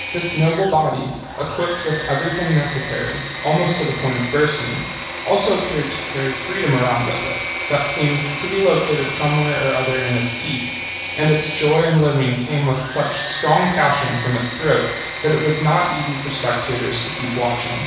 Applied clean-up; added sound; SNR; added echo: none; Engine / Mechanisms; 8 dB; reverberation time 1.1 s.